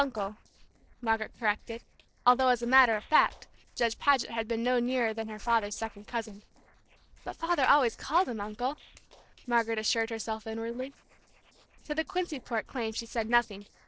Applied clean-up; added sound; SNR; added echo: neural separator model SepFormer DNS4.